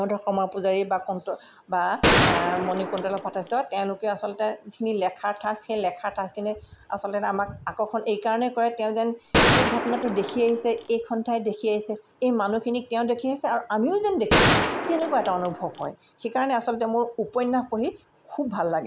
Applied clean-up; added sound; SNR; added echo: none; Gunshot, gunfire; -2 dB; none.